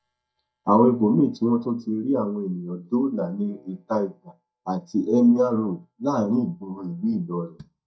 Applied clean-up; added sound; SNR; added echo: neural mask model DeepFilterNet 3.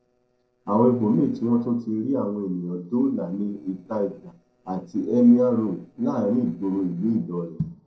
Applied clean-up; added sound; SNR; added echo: neural separator model SepFormer DNS4.